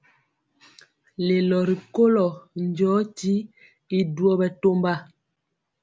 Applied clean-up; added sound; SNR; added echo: none; none; none; none.